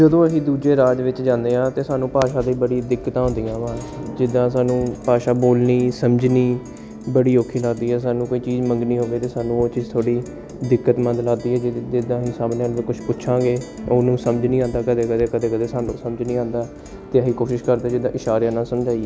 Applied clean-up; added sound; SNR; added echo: none; Guitar; 19 dB; none.